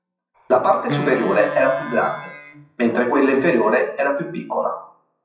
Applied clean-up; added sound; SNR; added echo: classical method WPE with log-MMSE.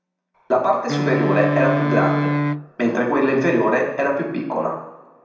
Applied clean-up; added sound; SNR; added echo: none; Wind instrument, woodwind instrument; 2 dB; reverberation time 0.8 s.